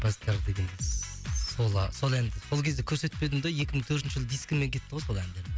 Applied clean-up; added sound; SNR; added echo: none; none; none; none.